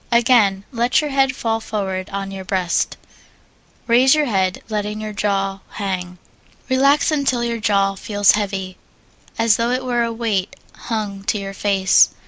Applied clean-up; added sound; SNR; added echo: none; none; none; none.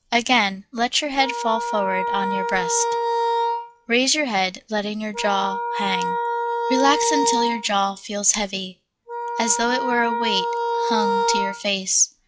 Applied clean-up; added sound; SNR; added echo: classical method log-MMSE.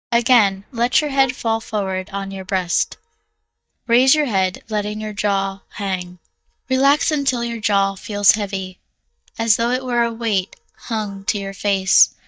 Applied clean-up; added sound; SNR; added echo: neural mask model DeepFilterNet 3.